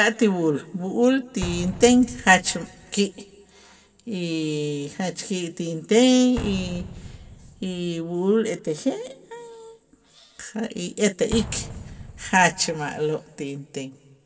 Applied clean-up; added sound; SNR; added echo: none; Explosion; 17 dB; reverberation time 1.0 s.